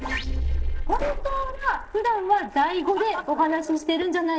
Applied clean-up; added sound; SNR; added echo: neural separator model SepFormer DNS4.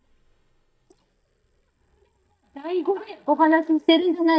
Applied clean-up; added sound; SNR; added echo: neural mask model DeepFilterNet 3.